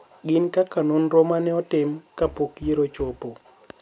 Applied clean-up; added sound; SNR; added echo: none; Knock; 18 dB; none.